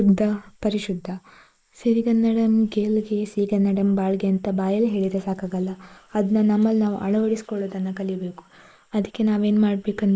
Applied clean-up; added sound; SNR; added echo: neural mask model Resemble Enhance denoiser.